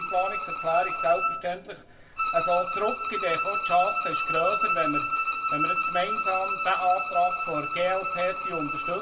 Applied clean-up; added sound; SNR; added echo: none; Bowed string instrument; 0 dB; reverberation time 0.2 s.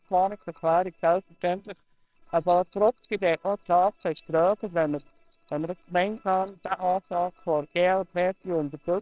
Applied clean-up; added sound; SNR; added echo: neural separator model SepFormer WHAMR!.